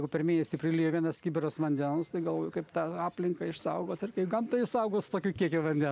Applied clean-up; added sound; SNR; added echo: none; none; none; none.